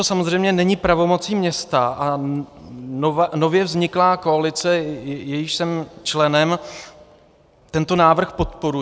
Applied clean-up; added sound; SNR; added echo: none; none; none; none.